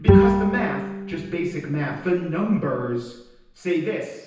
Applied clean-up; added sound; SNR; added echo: none; Bowed string instrument; -3 dB; reverberation time 0.9 s.